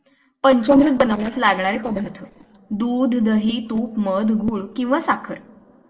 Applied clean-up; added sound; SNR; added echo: neural separator model SepFormer DNS4.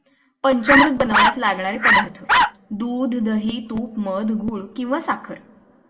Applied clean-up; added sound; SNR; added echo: none; Bark; -4 dB; reverberation time 1.7 s.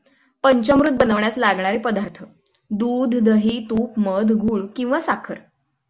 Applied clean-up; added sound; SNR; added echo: none; none; none; none.